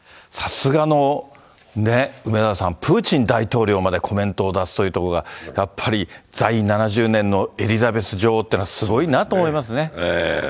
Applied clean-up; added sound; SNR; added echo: none; none; none; none.